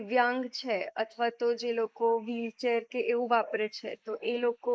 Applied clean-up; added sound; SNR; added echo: neural mask model Resemble Enhance denoiser.